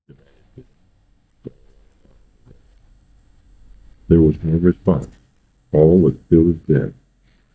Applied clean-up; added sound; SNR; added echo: neural mask model DeepFilterNet 3.